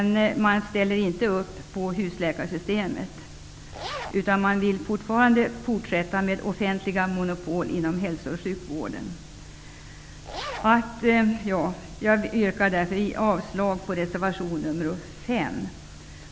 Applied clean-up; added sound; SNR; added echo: none; Zipper (clothing); 12 dB; none.